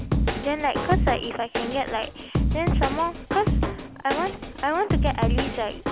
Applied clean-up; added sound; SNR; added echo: none; Drum kit; -2 dB; none.